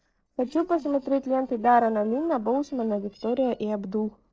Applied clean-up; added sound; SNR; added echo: neural separator model SepFormer DNS4.